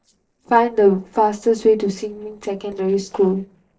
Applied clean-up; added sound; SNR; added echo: neural separator model SepFormer DNS4.